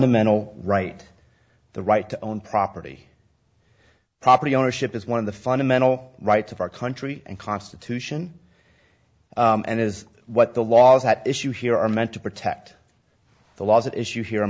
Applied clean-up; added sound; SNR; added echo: none; none; none; none.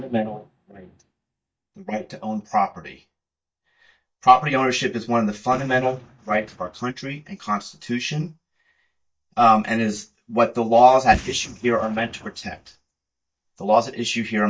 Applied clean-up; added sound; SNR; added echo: neural mask model DeepFilterNet 3.